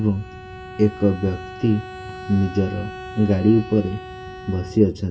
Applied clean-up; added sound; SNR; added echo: none; Bowed string instrument; 15 dB; reverberation time 0.2 s.